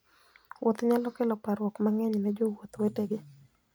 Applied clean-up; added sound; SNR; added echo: none; none; none; none.